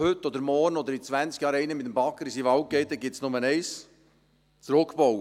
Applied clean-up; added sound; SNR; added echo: none; none; none; none.